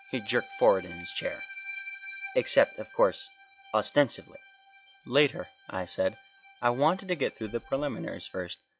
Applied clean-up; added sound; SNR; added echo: classical method log-MMSE.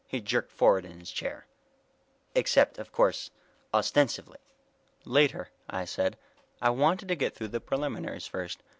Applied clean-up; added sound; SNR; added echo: none; none; none; none.